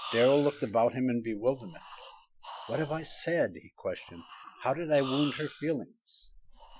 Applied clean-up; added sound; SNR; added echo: classical method Wiener filter.